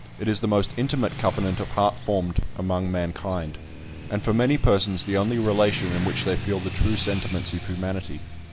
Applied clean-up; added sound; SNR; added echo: none; Motorcycle / Traffic noise, roadway noise; 11 dB; none.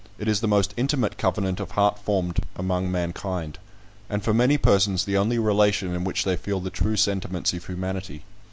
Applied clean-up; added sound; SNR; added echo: none; none; none; none.